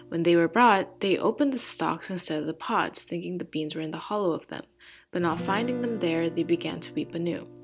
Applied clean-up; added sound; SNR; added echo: none; Guitar; 16 dB; none.